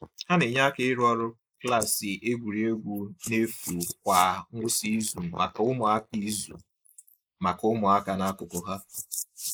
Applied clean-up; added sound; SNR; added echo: neural mask model Resemble Enhance denoiser.